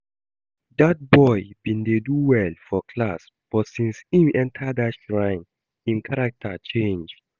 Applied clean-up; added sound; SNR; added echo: none; none; none; none.